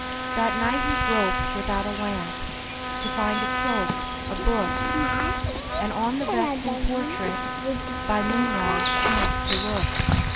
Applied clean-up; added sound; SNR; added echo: none; Trumpet + Bird vocalization, bird call, bird song; -3 dB; none.